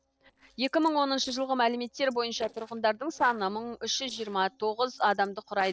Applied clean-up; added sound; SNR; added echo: neural separator model SepFormer DNS4.